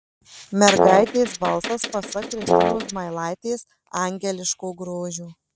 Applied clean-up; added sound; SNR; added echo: neural mask model RNNoise.